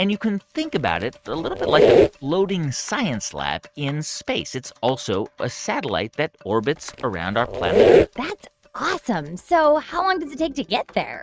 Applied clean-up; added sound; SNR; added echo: neural mask model RNNoise.